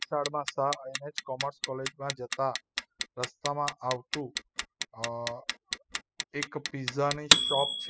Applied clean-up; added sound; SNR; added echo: classical method spectral subtraction.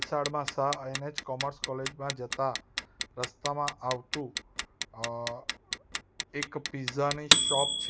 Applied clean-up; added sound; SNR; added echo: none; Clock; -2 dB; none.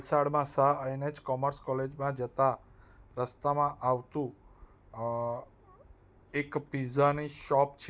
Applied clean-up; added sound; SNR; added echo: none; none; none; none.